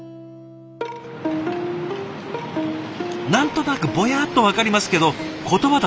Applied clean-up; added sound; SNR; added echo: none; none; none; none.